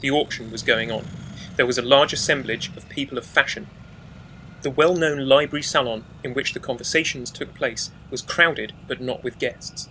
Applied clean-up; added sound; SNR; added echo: none; Accelerating, revving, vroom; 17 dB; none.